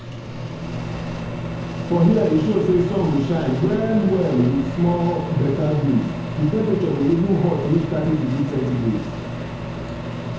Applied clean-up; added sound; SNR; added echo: none; Microwave oven; 6 dB; reverberation time 1.0 s.